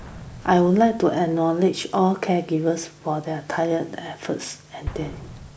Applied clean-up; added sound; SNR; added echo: none; Explosion; 19 dB; none.